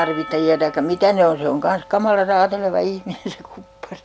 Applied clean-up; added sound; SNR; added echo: none; Percussion; 19 dB; none.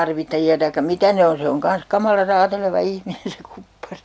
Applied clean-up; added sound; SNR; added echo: none; none; none; none.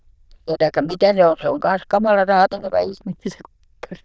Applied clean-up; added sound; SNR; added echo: neural diffusion model UNIVERSE++.